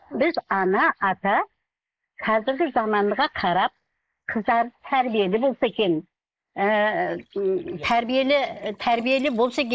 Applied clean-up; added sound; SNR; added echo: neural mask model Resemble Enhance denoiser.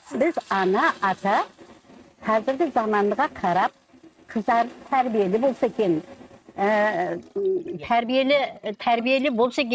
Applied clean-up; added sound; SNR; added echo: neural mask model RNNoise.